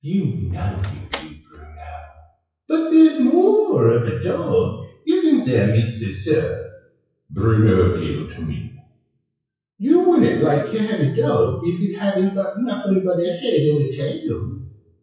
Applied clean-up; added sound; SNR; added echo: classical method WPE with log-MMSE.